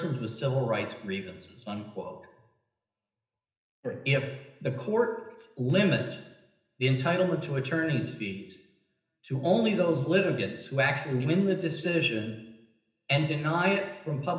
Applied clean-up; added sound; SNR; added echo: none; none; none; reverberation time 0.9 s.